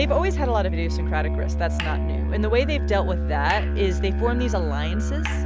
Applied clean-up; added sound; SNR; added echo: none; Musical instrument; -3 dB; none.